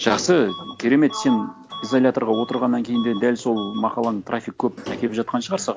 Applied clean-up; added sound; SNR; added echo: none; Sliding door + Bus / Alarm; 15 dB; none.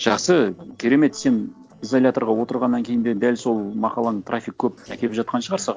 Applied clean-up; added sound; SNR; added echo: neural separator model SepFormer DNS4.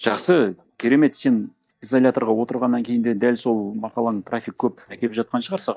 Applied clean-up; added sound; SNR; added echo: neural mask model DeepFilterNet 3.